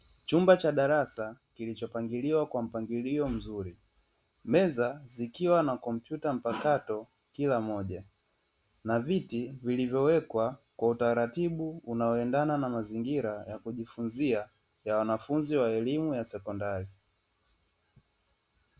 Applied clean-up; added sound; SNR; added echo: none; none; none; none.